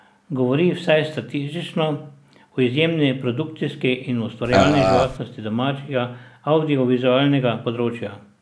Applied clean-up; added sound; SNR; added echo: none; Burping, eructation; -3 dB; none.